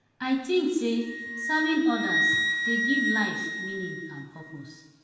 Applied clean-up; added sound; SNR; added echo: none; Wind instrument, woodwind instrument; 1 dB; reverberation time 1.2 s.